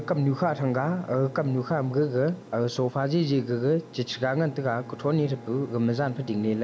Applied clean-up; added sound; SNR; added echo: none; Bowed string instrument + Aircraft; 17 dB; none.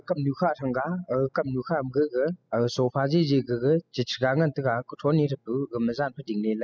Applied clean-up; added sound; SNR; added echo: classical method spectral subtraction.